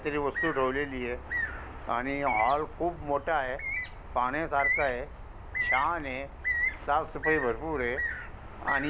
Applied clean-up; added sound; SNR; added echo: none; Bird; 4 dB; none.